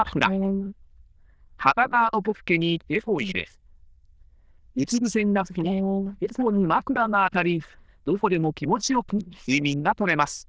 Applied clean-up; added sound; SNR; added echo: neural diffusion model UNIVERSE++.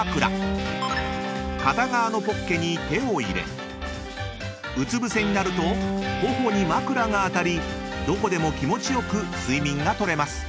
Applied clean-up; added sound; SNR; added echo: none; Guitar; 6 dB; none.